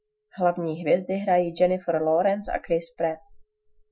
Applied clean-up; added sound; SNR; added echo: classical method Wiener filter.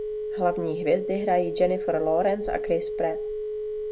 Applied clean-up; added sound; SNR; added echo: none; Telephone; 4 dB; none.